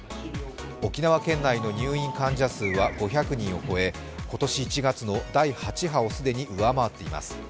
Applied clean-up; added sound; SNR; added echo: none; none; none; none.